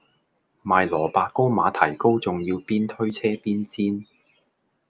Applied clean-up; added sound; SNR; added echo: none; none; none; none.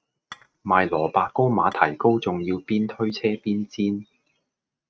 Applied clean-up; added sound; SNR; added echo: neural mask model RNNoise.